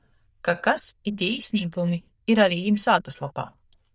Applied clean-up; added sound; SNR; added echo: neural diffusion model UNIVERSE++.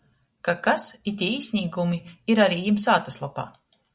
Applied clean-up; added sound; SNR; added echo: none; none; none; none.